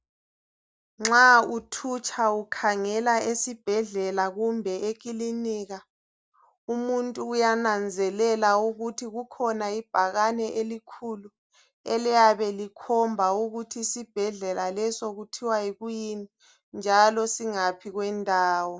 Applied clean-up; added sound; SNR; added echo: none; none; none; none.